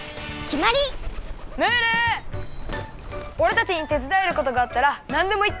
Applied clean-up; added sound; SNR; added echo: none; Bird; 11 dB; none.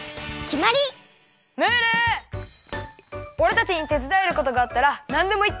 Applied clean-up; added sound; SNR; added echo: none; none; none; none.